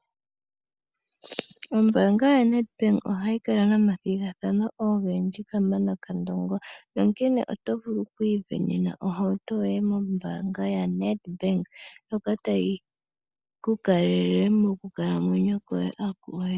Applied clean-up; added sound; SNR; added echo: none; none; none; none.